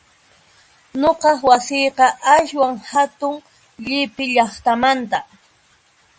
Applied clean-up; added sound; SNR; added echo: none; none; none; none.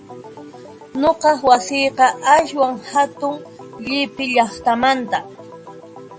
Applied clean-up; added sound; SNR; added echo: none; Organ; 18 dB; none.